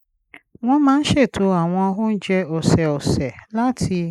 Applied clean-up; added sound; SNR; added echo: neural mask model Resemble Enhance denoiser.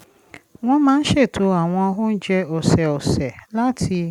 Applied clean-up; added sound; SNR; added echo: none; none; none; none.